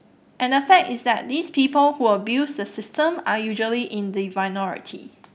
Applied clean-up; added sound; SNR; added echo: none; none; none; none.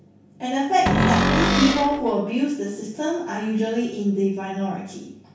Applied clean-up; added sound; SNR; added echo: none; Cupboard open or close; -3 dB; reverberation time 0.6 s.